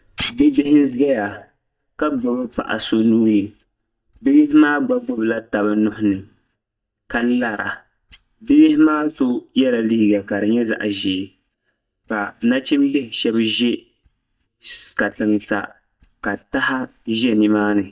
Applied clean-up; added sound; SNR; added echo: neural mask model DeepFilterNet 3.